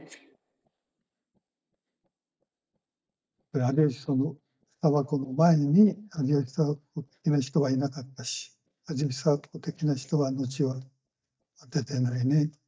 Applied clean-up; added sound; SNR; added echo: neural mask model DeepFilterNet 3.